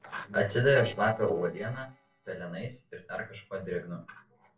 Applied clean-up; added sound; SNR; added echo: neural separator model SepFormer DNS4.